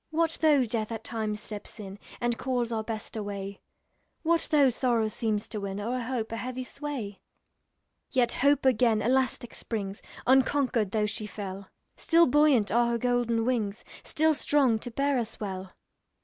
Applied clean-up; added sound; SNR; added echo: none; none; none; none.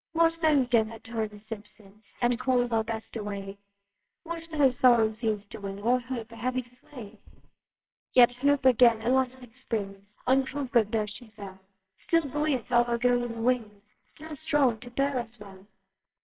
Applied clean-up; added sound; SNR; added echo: neural separator model SepFormer WHAMR!.